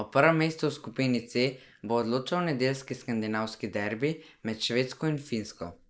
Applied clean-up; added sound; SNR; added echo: neural mask model Resemble Enhance denoiser.